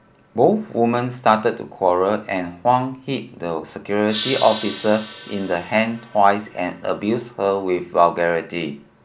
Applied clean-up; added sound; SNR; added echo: none; Gong; 18 dB; none.